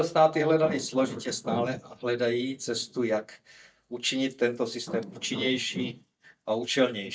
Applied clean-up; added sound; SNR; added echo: neural mask model DeepFilterNet 3.